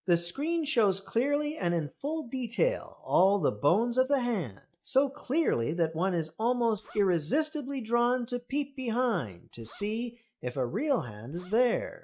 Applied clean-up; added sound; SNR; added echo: neural mask model RNNoise.